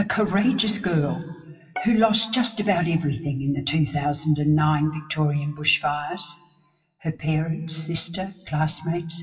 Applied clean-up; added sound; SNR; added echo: classical method WPE with log-MMSE.